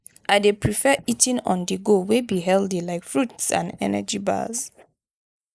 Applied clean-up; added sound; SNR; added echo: neural mask model Resemble Enhance denoiser.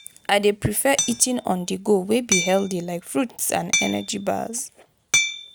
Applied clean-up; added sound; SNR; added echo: none; Hammer; 6 dB; none.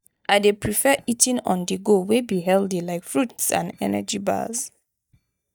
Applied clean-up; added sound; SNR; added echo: neural mask model DeepFilterNet 3.